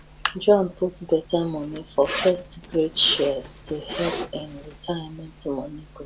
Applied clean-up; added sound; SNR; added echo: none; Zipper (clothing); 12 dB; none.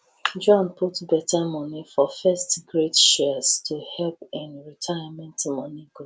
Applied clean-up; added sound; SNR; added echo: none; none; none; none.